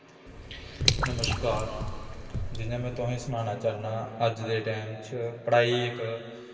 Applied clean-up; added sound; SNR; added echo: none; Drip / Water; 1 dB; reverberation time 2.7 s.